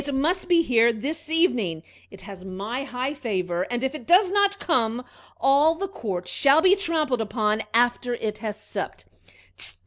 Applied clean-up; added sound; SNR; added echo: none; none; none; none.